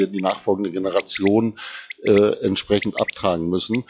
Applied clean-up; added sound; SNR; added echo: classical method log-MMSE.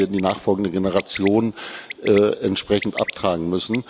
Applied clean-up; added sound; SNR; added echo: none; Bird; 16 dB; none.